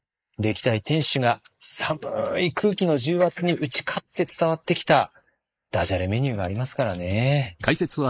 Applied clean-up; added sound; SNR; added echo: neural mask model Resemble Enhance denoiser.